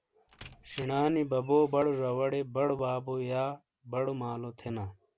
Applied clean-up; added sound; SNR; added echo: none; Squeak; 19 dB; none.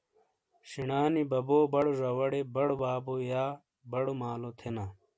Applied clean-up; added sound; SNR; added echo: none; none; none; none.